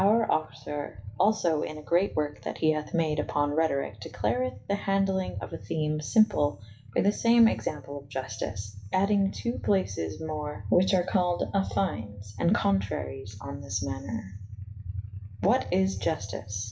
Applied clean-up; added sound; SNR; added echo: classical method WPE with log-MMSE.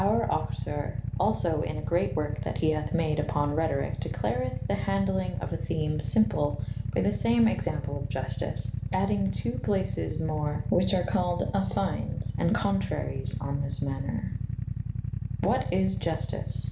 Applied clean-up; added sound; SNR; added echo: none; Idling / Motorcycle; 2 dB; reverberation time 1.9 s.